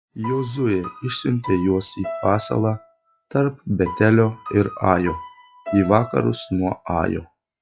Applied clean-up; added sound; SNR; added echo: classical method log-MMSE.